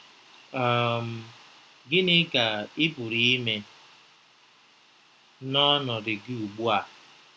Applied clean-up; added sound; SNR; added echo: none; none; none; none.